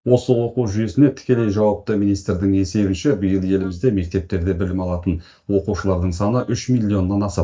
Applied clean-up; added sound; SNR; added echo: neural mask model DeepFilterNet 3.